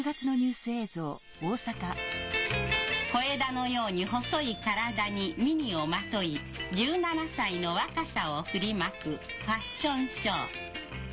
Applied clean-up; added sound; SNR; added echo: none; none; none; none.